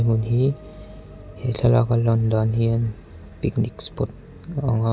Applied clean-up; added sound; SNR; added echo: none; none; none; none.